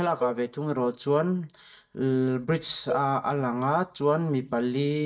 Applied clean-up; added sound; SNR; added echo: neural mask model DeepFilterNet 3.